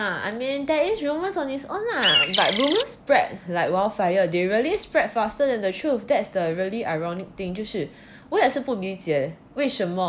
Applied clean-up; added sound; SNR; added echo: none; Bird; -1 dB; none.